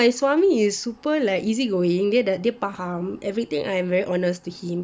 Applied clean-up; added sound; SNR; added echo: none; none; none; none.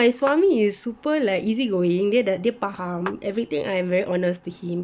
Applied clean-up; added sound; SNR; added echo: none; Clapping; 14 dB; none.